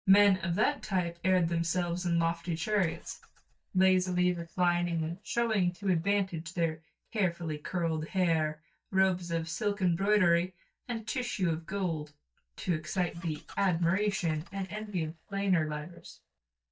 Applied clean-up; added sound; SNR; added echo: neural mask model DeepFilterNet 3.